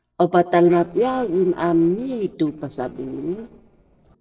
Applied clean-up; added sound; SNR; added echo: neural separator model SepFormer DNS4.